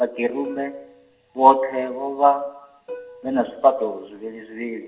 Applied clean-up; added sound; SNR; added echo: none; Plucked string instrument; 20 dB; reverberation time 1.0 s.